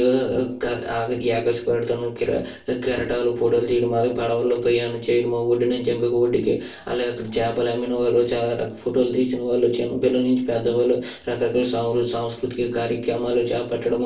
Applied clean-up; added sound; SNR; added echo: none; none; none; reverberation time 0.4 s.